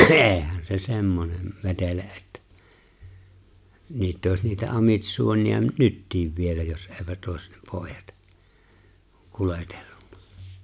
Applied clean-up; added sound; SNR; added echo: none; none; none; none.